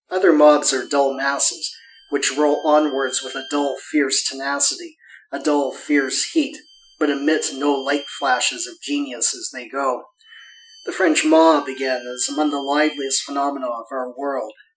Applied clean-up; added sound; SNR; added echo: classical method Wiener filter.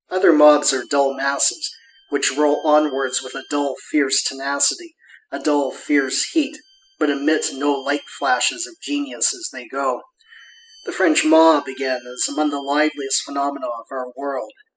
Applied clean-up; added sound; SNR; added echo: classical method spectral subtraction.